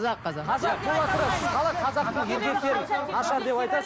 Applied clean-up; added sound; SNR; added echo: none; Car passing by; 11 dB; none.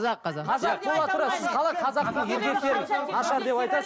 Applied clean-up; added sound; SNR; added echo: none; none; none; none.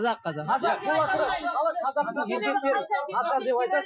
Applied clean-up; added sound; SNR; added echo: classical method Wiener filter.